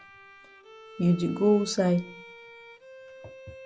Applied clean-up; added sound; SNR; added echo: none; Bowed string instrument; 18 dB; none.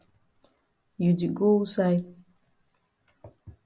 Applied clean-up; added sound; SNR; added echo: none; none; none; none.